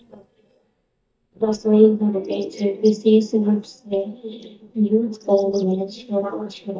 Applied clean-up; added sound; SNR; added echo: neural mask model DeepFilterNet 3.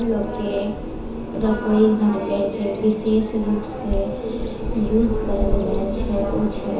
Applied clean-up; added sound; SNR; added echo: none; Bird vocalization, bird call, bird song; 7 dB; reverberation time 0.7 s.